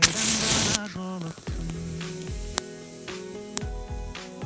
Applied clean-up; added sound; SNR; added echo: none; Fire; -4 dB; none.